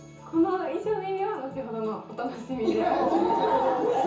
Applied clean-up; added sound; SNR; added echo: none; none; none; reverberation time 0.7 s.